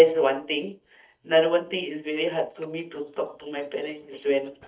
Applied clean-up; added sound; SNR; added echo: neural mask model DeepFilterNet 3.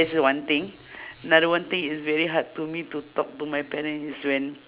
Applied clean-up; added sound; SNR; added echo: none; none; none; none.